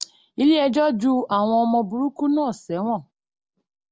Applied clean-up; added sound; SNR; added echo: none; none; none; none.